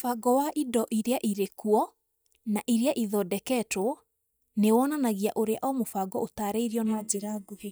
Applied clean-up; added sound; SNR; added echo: neural mask model DeepFilterNet 3.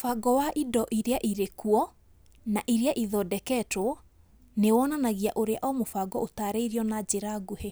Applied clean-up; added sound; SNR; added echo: none; none; none; none.